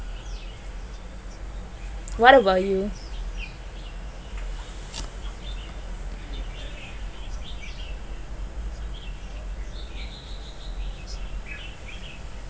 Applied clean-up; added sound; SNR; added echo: none; none; none; none.